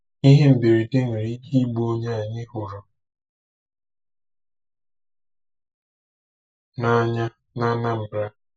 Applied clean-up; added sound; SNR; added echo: neural mask model Resemble Enhance denoiser.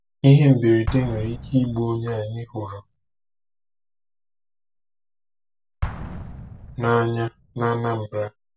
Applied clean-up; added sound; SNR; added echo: none; Explosion; 14 dB; none.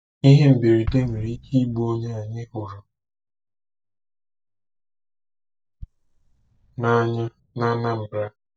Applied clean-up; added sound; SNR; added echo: neural mask model DeepFilterNet 3.